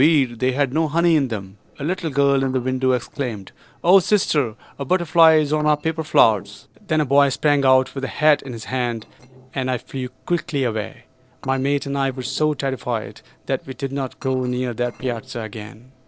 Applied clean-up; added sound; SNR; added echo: neural separator model SepFormer DNS4.